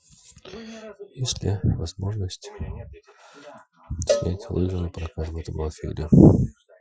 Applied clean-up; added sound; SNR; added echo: classical method Wiener filter.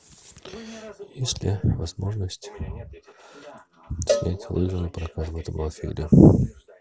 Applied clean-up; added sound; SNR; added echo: none; Cowbell; 7 dB; none.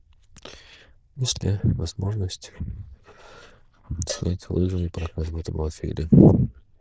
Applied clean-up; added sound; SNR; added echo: neural diffusion model UNIVERSE++.